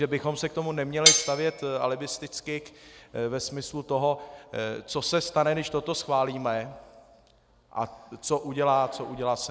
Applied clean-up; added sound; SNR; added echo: none; Cutlery, silverware; -3 dB; none.